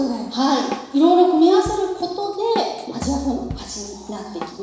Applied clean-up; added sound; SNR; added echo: none; Drum kit; 15 dB; reverberation time 1.0 s.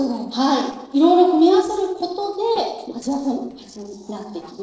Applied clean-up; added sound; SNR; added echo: neural separator model SepFormer DNS4.